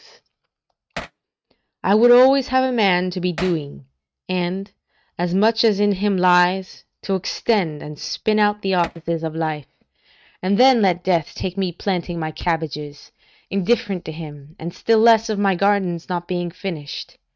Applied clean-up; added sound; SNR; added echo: neural mask model RNNoise.